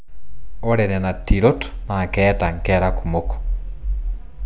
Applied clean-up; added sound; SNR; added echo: none; none; none; none.